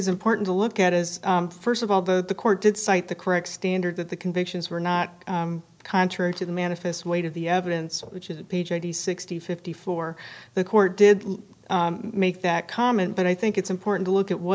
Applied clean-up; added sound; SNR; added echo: none; none; none; none.